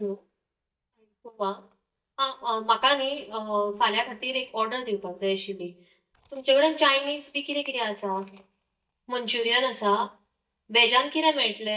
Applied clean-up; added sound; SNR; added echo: neural mask model DeepFilterNet 3.